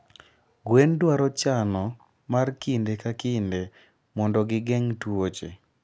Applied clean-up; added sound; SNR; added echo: none; none; none; none.